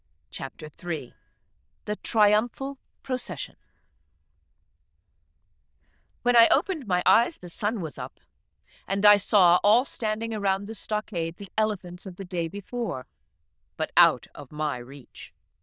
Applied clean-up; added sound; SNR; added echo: neural diffusion model UNIVERSE++.